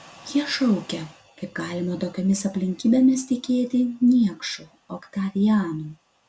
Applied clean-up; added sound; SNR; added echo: none; none; none; none.